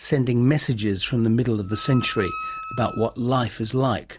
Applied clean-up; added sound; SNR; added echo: none; Wind instrument, woodwind instrument; 14 dB; none.